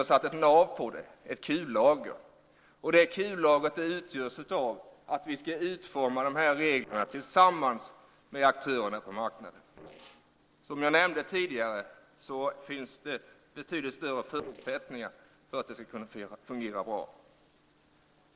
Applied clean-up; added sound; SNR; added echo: neural separator model SepFormer DNS4.